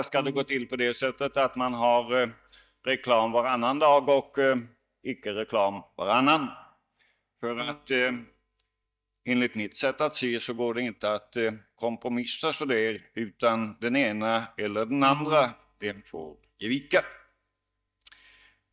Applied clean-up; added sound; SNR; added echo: neural mask model DeepFilterNet 3.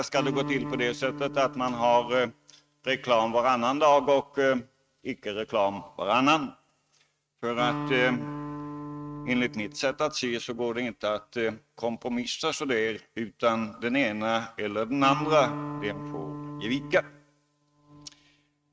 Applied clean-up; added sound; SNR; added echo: neural mask model RNNoise.